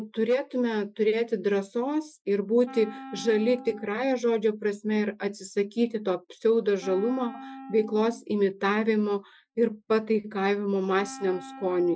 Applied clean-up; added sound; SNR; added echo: classical method Wiener filter.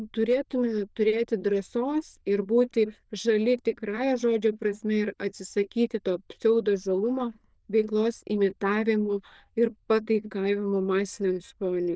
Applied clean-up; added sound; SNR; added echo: neural diffusion model UNIVERSE++.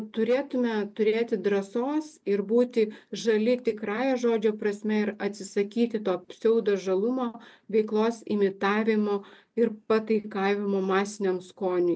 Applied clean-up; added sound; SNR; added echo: none; none; none; none.